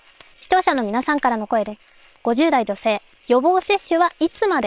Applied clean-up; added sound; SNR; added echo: neural separator model SepFormer WHAM!.